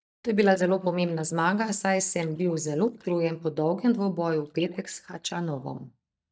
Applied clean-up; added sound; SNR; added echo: neural mask model DeepFilterNet 3.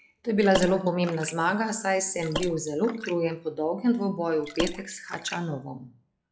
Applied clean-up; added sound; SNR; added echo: classical method log-MMSE.